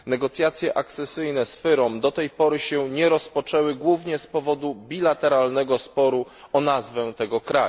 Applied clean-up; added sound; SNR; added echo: none; none; none; none.